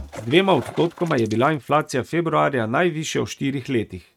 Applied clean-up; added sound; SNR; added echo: neural mask model RNNoise.